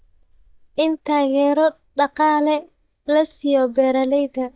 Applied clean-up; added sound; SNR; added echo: neural mask model DeepFilterNet 3.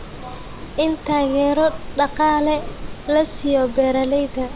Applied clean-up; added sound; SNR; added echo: none; Insect; 11 dB; none.